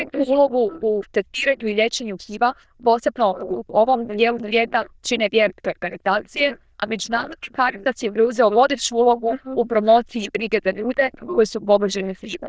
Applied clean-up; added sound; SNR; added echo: neural diffusion model UNIVERSE++.